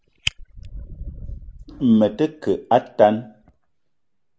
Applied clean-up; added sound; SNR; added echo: none; Fire; 14 dB; none.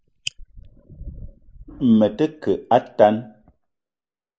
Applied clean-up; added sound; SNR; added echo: neural mask model Resemble Enhance denoiser.